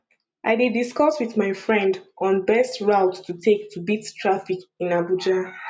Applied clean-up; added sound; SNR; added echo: none; none; none; none.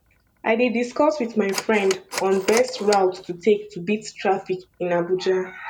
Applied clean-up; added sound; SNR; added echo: none; Telephone; 14 dB; none.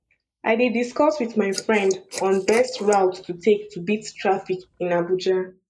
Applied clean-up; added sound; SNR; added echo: neural mask model Resemble Enhance denoiser.